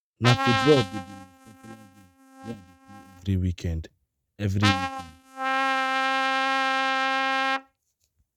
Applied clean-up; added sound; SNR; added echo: neural mask model RNNoise.